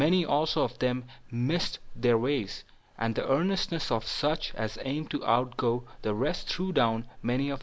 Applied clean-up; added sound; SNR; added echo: none; none; none; none.